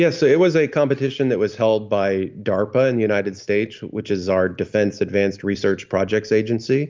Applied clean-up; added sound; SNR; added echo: none; none; none; none.